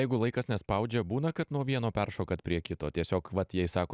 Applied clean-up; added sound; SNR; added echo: none; none; none; none.